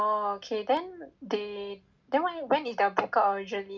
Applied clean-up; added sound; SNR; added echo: none; none; none; none.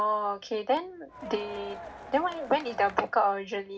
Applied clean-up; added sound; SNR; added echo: none; Crowd; 14 dB; none.